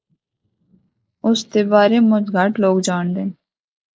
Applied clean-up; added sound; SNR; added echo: neural mask model Resemble Enhance denoiser.